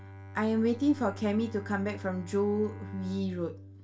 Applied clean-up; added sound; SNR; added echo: none; Bowed string instrument; 13 dB; reverberation time 0.2 s.